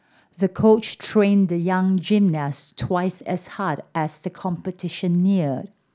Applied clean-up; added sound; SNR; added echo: none; none; none; none.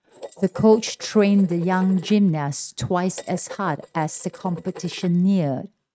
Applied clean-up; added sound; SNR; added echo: neural mask model RNNoise.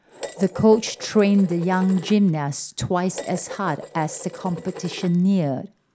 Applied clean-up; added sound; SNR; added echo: none; Dishes, pots, and pans; 17 dB; none.